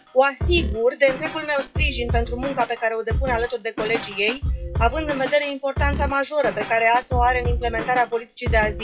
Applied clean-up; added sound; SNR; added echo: classical method WPE with log-MMSE.